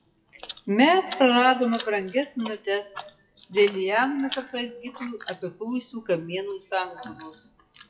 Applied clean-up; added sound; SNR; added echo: classical method WPE with log-MMSE.